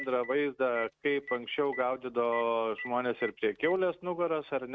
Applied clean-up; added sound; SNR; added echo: neural mask model RNNoise.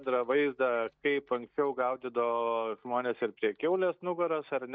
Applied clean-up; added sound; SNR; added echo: neural mask model DeepFilterNet 3.